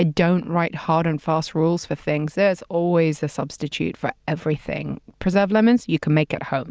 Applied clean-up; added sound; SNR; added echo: none; none; none; none.